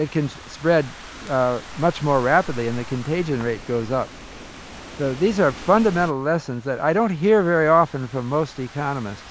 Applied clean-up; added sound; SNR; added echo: none; Rain / Thunderstorm; 16 dB; none.